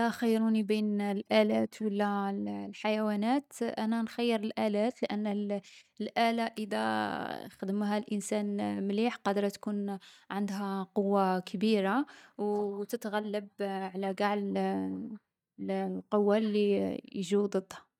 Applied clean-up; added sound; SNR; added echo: neural mask model DeepFilterNet 3.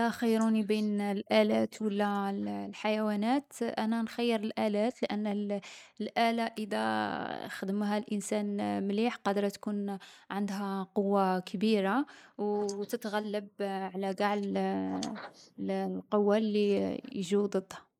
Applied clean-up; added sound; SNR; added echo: neural mask model Resemble Enhance denoiser.